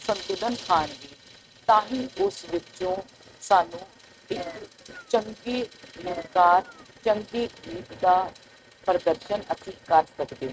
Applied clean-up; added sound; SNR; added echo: neural mask model RNNoise.